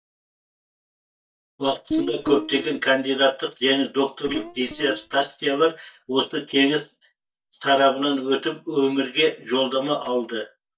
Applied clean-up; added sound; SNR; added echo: neural mask model DeepFilterNet 3.